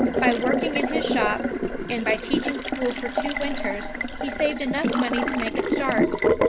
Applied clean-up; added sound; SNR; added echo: none; Water tap, faucet; -3 dB; none.